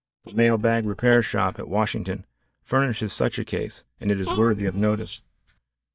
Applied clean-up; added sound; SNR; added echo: neural mask model DeepFilterNet 3.